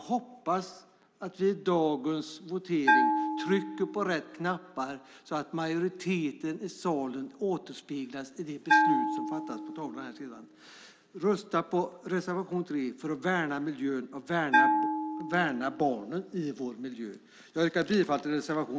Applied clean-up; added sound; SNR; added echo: none; Bell; 2 dB; none.